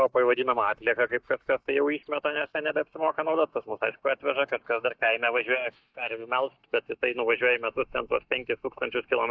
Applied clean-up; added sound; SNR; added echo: neural mask model DeepFilterNet 3.